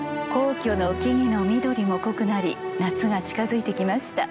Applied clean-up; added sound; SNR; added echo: none; none; none; none.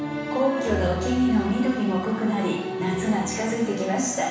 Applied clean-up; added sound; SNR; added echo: none; none; none; reverberation time 1.1 s.